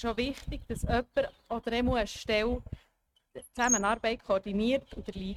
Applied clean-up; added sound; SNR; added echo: neural mask model RNNoise.